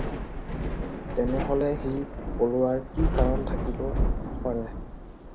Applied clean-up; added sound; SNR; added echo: none; Thunder / Rain; -1 dB; none.